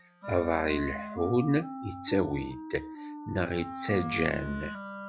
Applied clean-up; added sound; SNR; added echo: classical method log-MMSE.